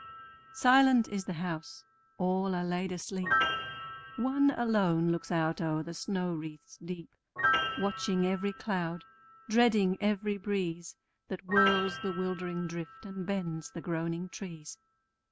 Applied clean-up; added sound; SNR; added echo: none; Piano; 7 dB; none.